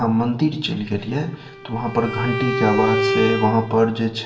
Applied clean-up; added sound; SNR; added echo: none; Bowed string instrument; 5 dB; reverberation time 0.7 s.